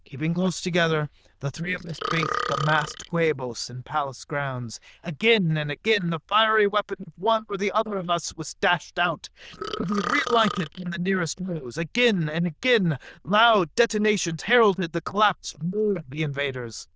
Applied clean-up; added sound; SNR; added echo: neural diffusion model UNIVERSE++.